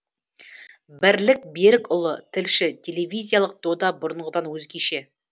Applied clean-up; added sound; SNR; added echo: none; none; none; none.